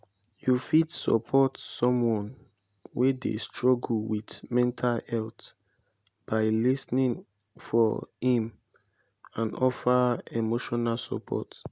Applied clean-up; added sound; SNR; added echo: none; none; none; none.